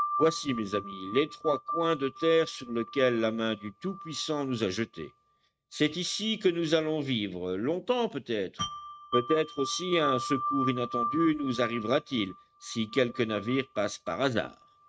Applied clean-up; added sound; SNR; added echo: neural mask model RNNoise.